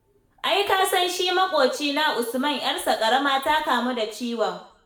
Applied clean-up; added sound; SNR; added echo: none; none; none; reverberation time 0.6 s.